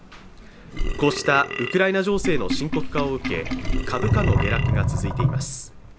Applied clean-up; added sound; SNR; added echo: none; Burping, eructation + Sink (filling or washing); -1 dB; none.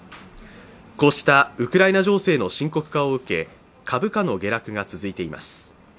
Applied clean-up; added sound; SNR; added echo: none; none; none; none.